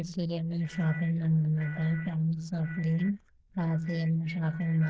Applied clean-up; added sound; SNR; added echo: neural diffusion model UNIVERSE++.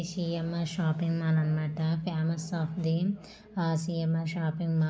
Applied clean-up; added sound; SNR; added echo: none; none; none; none.